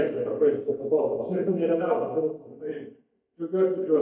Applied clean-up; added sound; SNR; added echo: neural mask model DeepFilterNet 3.